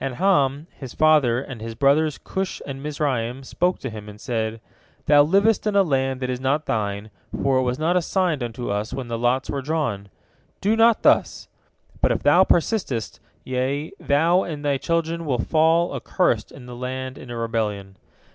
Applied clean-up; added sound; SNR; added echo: none; none; none; none.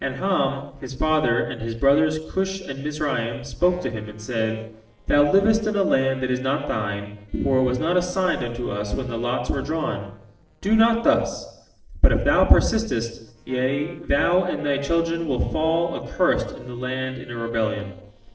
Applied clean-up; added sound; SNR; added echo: neural separator model SepFormer DNS4.